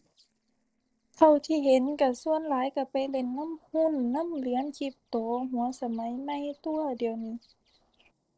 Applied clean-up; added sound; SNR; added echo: neural separator model SepFormer DNS4.